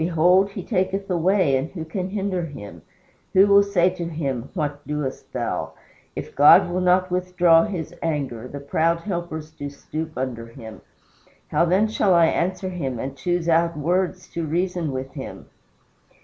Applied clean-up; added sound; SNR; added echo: none; none; none; none.